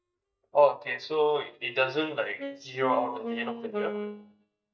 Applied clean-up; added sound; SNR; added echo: neural mask model DeepFilterNet 3.